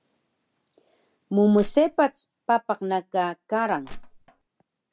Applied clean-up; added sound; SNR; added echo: none; Crushing; 14 dB; none.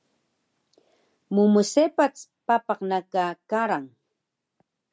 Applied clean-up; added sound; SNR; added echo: none; none; none; none.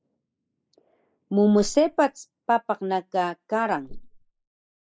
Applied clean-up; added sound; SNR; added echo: neural mask model Resemble Enhance denoiser.